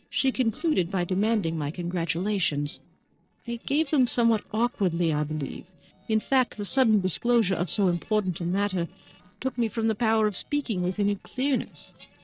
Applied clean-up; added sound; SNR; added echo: neural separator model SepFormer DNS4.